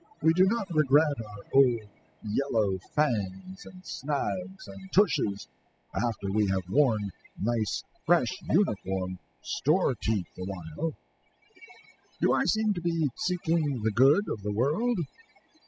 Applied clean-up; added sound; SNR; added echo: classical method spectral subtraction.